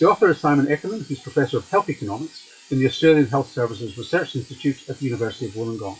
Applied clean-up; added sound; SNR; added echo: classical method WPE with log-MMSE.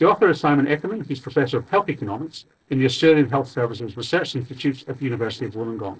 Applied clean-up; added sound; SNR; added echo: neural separator model SepFormer DNS4.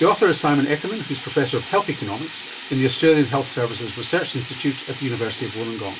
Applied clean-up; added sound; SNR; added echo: none; Sink (filling or washing); 9 dB; reverberation time 0.2 s.